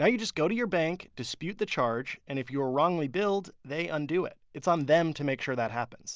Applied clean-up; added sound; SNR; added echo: none; none; none; none.